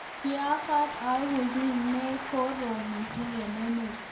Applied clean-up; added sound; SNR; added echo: none; Cheering; 9 dB; reverberation time 0.5 s.